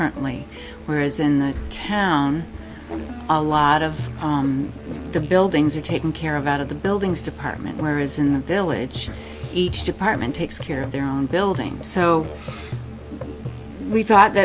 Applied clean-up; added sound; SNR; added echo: none; Musical instrument; 12 dB; none.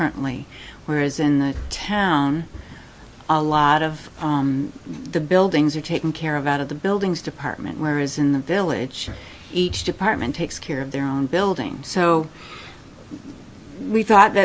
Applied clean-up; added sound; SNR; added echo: none; none; none; none.